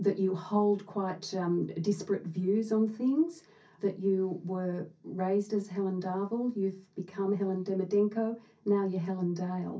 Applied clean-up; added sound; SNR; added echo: none; none; none; reverberation time 0.3 s.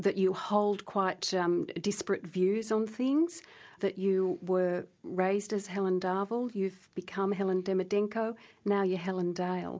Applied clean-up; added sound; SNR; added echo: none; none; none; none.